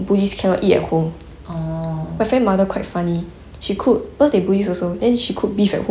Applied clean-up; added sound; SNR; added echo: none; none; none; none.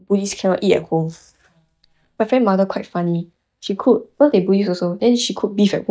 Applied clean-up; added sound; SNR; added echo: neural mask model DeepFilterNet 3.